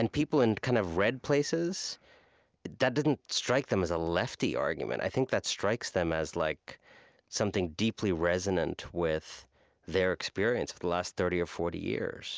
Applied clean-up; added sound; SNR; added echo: none; none; none; none.